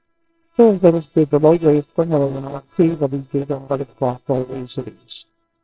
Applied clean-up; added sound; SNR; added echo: neural separator model SepFormer WHAMR!.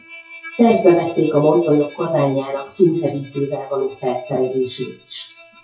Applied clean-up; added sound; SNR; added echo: classical method WPE with log-MMSE.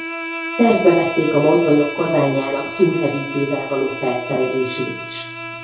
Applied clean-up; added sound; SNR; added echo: none; Bowed string instrument; 10 dB; reverberation time 2.4 s.